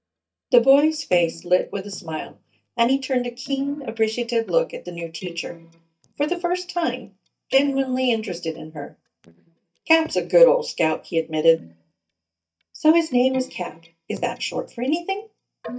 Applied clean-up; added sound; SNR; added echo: neural mask model DeepFilterNet 3.